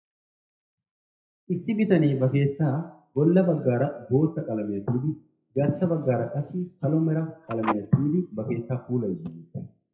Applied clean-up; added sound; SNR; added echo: classical method WPE with log-MMSE.